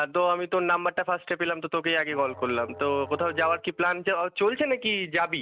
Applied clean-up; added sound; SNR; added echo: none; Musical instrument; 18 dB; none.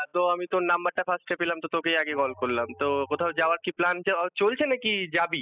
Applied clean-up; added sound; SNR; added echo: classical method spectral subtraction.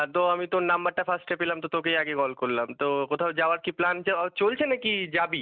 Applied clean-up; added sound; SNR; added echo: none; none; none; none.